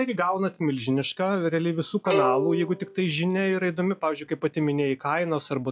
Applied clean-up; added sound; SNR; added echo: classical method log-MMSE.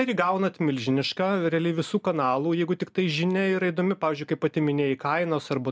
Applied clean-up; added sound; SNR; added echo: none; none; none; none.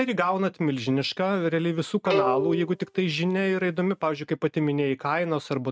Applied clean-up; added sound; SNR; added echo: neural mask model RNNoise.